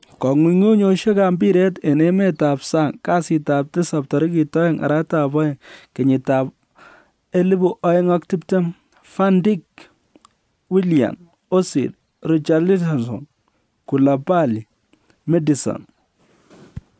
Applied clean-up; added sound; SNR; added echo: none; none; none; none.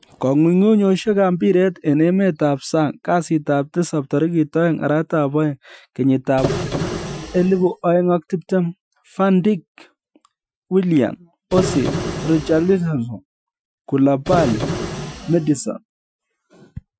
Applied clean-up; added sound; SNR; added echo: classical method Wiener filter.